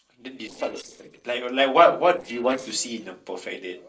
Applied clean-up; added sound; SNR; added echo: neural separator model SepFormer DNS4.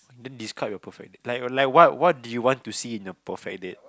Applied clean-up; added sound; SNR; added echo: none; none; none; none.